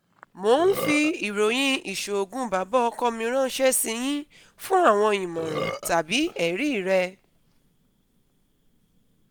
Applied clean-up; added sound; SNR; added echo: none; Burping, eructation; 15 dB; none.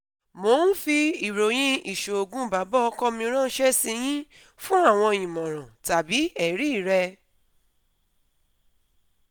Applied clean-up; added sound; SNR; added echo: none; none; none; none.